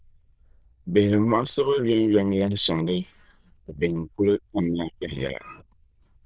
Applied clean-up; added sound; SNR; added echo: neural diffusion model UNIVERSE++.